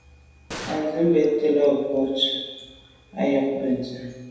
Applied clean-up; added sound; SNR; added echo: none; Gunshot, gunfire; 16 dB; reverberation time 1.1 s.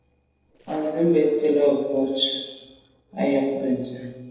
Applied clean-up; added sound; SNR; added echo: neural separator model SepFormer DNS4.